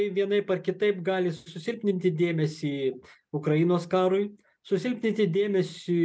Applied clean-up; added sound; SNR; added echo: none; none; none; none.